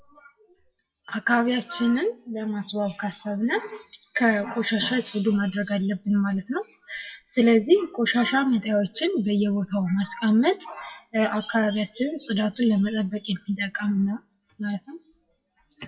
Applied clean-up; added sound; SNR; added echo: classical method WPE with log-MMSE.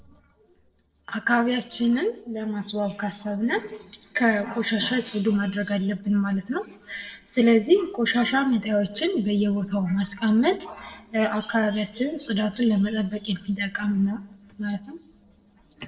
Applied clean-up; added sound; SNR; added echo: neural separator model SepFormer DNS4.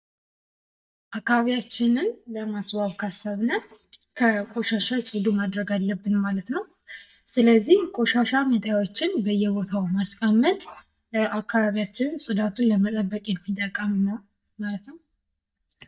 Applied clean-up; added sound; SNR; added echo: neural mask model DeepFilterNet 3.